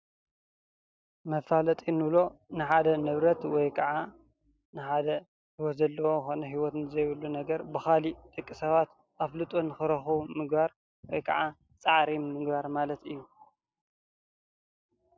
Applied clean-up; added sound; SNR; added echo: none; none; none; none.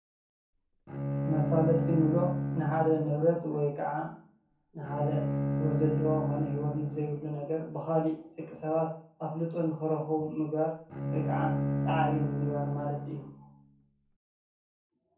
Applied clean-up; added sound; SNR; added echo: none; Bowed string instrument; 1 dB; reverberation time 0.6 s.